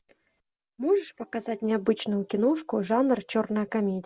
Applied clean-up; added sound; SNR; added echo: none; none; none; none.